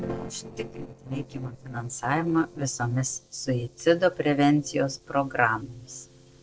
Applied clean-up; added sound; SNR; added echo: neural separator model SepFormer DNS4.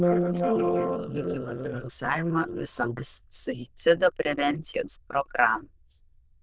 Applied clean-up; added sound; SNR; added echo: neural diffusion model UNIVERSE++.